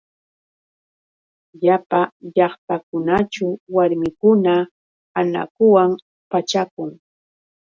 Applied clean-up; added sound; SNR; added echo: none; none; none; none.